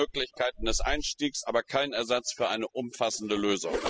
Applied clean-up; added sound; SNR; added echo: classical method spectral subtraction.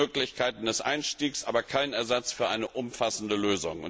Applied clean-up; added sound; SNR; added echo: none; none; none; none.